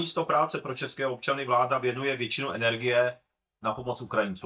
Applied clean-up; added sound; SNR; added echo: neural mask model DeepFilterNet 3.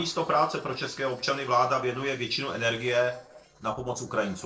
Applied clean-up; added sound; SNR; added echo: neural separator model SepFormer DNS4.